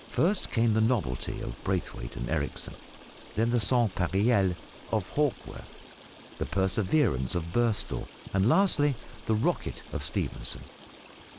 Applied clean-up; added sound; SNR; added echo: none; Stream; 19 dB; none.